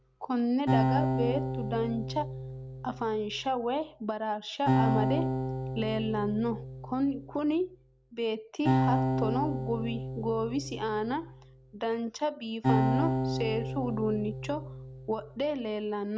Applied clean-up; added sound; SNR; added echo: none; Acoustic guitar; 0 dB; none.